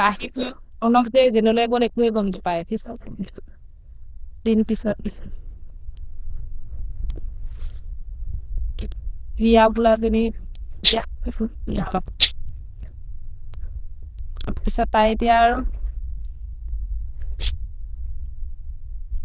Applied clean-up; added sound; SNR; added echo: neural diffusion model UNIVERSE++.